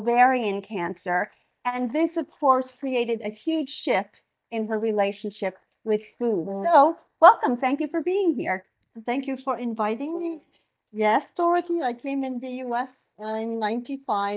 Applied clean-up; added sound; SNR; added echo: neural mask model DeepFilterNet 3.